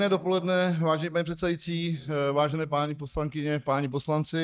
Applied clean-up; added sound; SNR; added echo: neural mask model DeepFilterNet 3.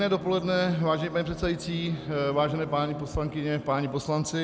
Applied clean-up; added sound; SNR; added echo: none; Bowed string instrument; 14 dB; none.